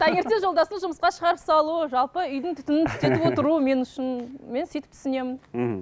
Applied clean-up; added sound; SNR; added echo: none; none; none; none.